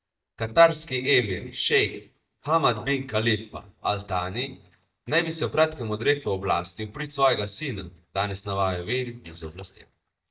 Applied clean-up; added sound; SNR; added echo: neural mask model DeepFilterNet 3.